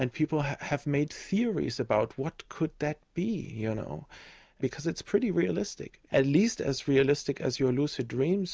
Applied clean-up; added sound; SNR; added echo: none; none; none; none.